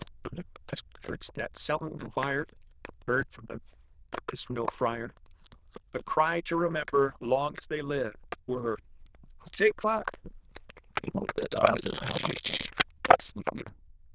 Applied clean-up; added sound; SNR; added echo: neural diffusion model UNIVERSE++.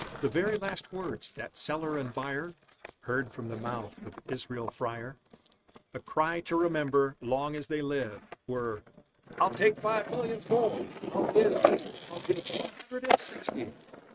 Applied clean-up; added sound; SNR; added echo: neural mask model RNNoise.